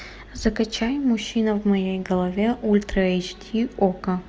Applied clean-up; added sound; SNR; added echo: none; none; none; none.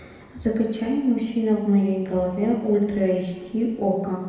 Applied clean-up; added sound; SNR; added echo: none; none; none; reverberation time 1.0 s.